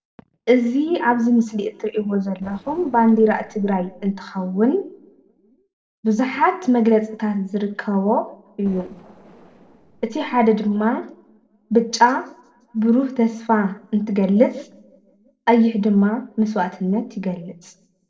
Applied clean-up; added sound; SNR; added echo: neural separator model SepFormer DNS4.